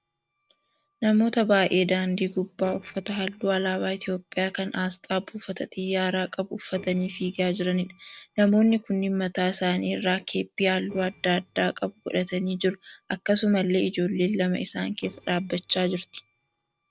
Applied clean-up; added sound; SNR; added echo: neural separator model SepFormer DNS4.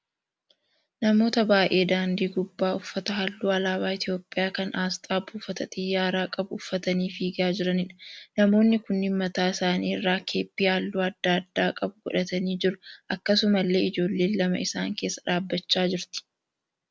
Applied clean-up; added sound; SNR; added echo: none; none; none; none.